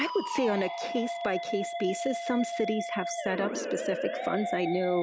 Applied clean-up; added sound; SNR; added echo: none; Musical instrument; 4 dB; none.